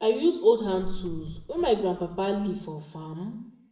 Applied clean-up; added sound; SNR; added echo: none; Car; 10 dB; reverberation time 0.6 s.